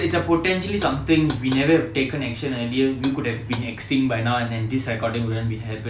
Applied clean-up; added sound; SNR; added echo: none; Knock; 18 dB; none.